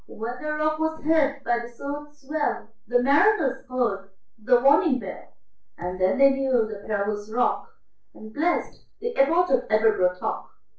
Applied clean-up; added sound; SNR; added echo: neural separator model SepFormer DNS4.